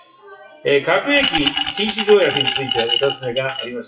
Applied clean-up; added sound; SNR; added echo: classical method WPE with log-MMSE.